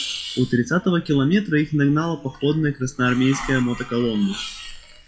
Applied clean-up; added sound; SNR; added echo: classical method WPE with log-MMSE.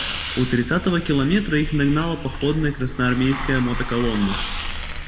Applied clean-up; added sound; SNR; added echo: none; Hiss; 6 dB; reverberation time 1.2 s.